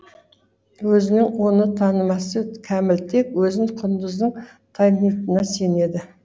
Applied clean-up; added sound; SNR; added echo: none; none; none; none.